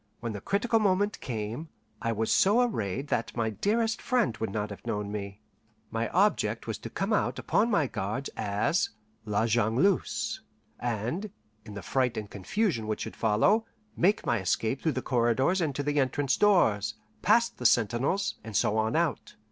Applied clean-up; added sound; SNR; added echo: none; none; none; none.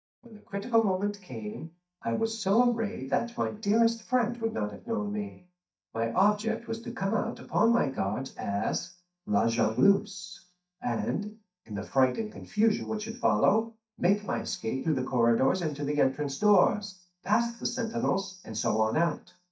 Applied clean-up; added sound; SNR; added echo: neural mask model DeepFilterNet 3.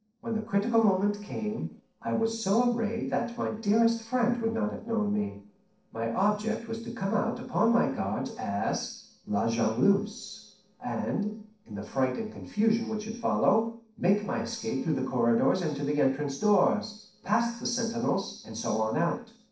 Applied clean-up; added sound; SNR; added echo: neural separator model SepFormer DNS4.